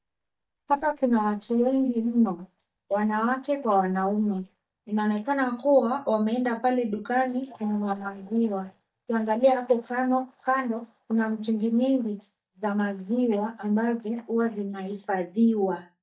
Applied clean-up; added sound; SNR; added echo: neural mask model DeepFilterNet 3.